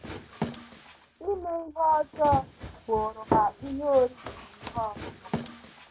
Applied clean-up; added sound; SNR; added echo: none; Run; 8 dB; none.